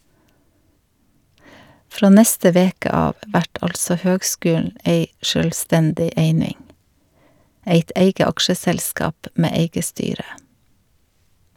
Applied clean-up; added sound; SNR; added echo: none; none; none; none.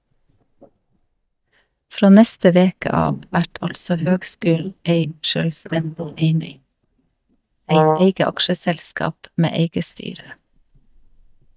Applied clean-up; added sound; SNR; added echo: neural mask model DeepFilterNet 3.